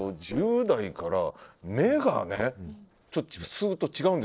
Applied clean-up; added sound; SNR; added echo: neural separator model SepFormer DNS4.